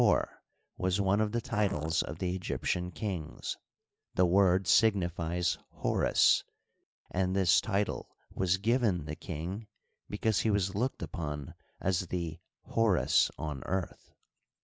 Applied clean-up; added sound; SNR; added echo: neural mask model Resemble Enhance denoiser.